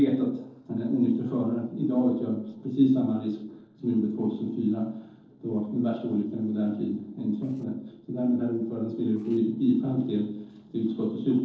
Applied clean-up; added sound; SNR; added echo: neural separator model SepFormer DNS4.